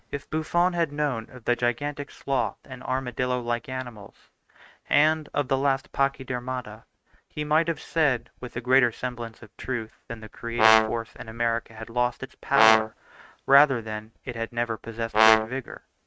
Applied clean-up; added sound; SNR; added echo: neural mask model RNNoise.